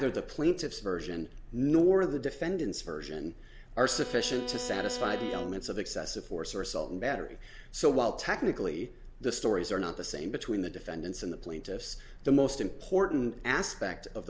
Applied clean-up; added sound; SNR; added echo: none; Bowed string instrument; 9 dB; none.